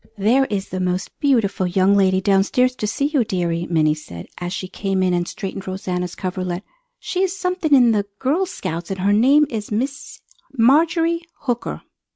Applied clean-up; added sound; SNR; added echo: none; none; none; none.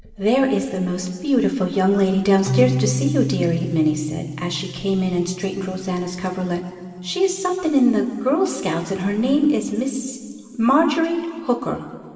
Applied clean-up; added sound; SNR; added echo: none; Keyboard (musical); 11 dB; reverberation time 2.5 s.